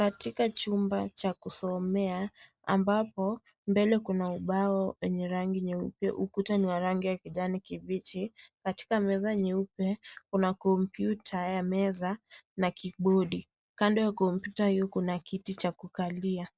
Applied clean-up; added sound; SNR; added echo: neural separator model SepFormer DNS4.